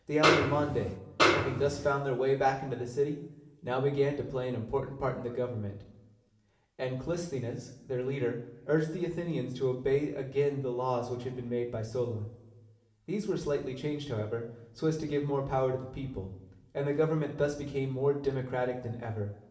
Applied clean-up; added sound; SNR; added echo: none; Snare drum; -4 dB; reverberation time 0.9 s.